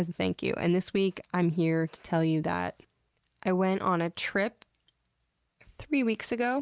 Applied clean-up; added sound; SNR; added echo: none; none; none; none.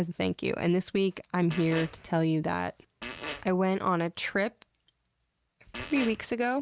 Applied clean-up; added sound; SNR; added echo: none; Fart; 10 dB; none.